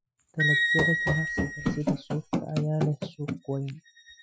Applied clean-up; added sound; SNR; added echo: classical method Wiener filter.